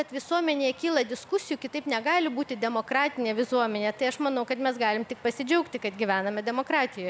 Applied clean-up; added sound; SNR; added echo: none; none; none; none.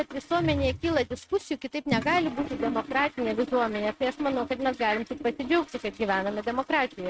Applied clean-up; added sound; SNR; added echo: neural mask model RNNoise.